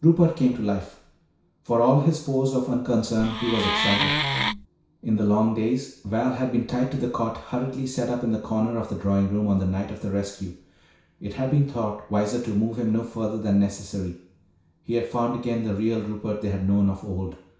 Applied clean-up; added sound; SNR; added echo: none; Wood; 0 dB; reverberation time 0.6 s.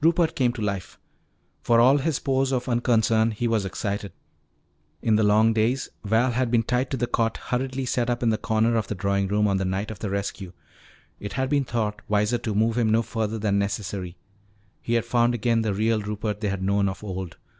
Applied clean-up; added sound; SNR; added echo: none; none; none; none.